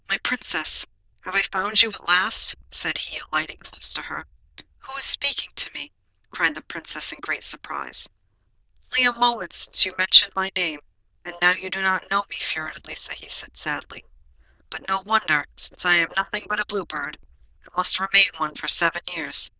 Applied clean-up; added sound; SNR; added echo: neural diffusion model UNIVERSE++.